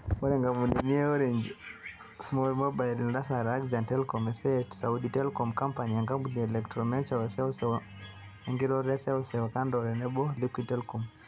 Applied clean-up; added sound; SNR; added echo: none; none; none; none.